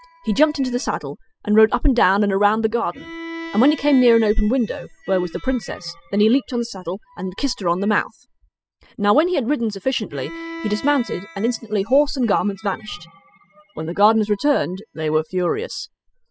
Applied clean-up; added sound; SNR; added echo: classical method spectral subtraction.